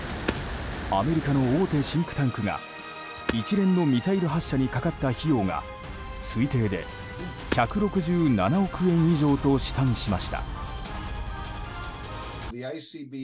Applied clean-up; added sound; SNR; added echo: none; Hammer + Liquid; 15 dB; none.